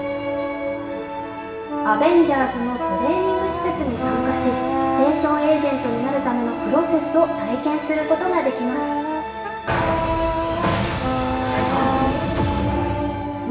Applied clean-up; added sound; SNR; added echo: none; Wind instrument, woodwind instrument; 5 dB; reverberation time 1.3 s.